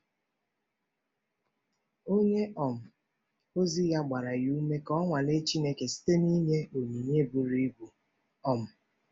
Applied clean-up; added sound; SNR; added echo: none; none; none; none.